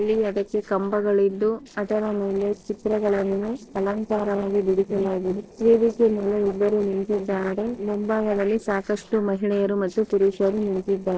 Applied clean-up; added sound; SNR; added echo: neural separator model SepFormer DNS4.